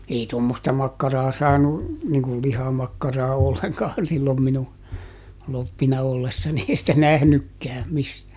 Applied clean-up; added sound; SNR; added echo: none; none; none; none.